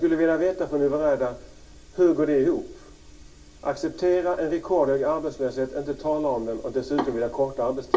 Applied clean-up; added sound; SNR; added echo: none; none; none; reverberation time 0.2 s.